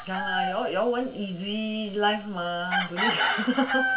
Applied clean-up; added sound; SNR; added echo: none; Chicken, rooster; 3 dB; reverberation time 0.2 s.